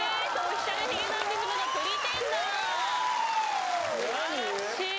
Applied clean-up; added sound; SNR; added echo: none; none; none; none.